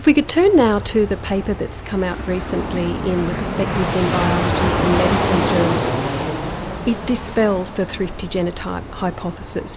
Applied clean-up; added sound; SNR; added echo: none; Fixed-wing aircraft, airplane; 2 dB; none.